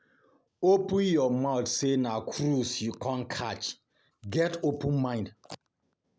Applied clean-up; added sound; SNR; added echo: none; none; none; none.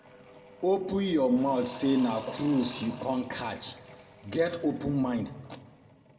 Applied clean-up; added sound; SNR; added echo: none; Engine / Drill / Mechanisms; 18 dB; reverberation time 1.0 s.